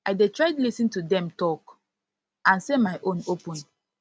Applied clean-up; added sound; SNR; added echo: none; none; none; none.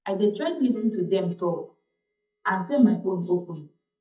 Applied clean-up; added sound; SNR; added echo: neural mask model DeepFilterNet 3.